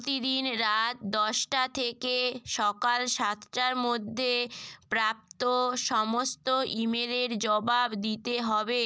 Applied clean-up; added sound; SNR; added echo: none; none; none; none.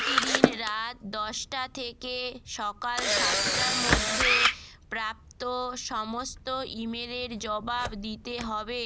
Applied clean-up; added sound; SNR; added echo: none; Camera; -3 dB; none.